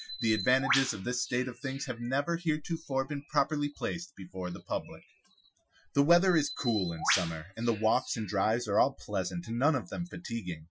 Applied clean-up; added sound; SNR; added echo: classical method Wiener filter.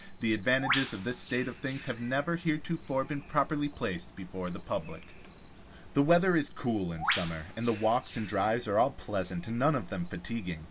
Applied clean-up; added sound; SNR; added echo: none; Bird; 10 dB; none.